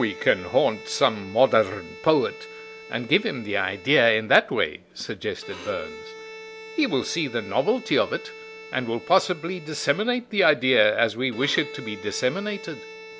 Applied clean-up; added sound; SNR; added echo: none; Bowed string instrument; 17 dB; none.